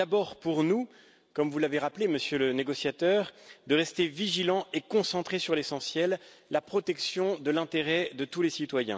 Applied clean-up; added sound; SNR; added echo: none; none; none; none.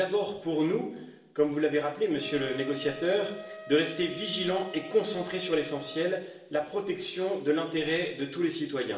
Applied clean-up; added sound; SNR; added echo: none; Wind instrument, woodwind instrument; 18 dB; reverberation time 0.8 s.